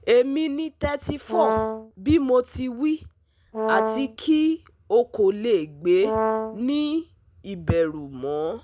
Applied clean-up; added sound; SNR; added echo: none; Brass instrument; 2 dB; none.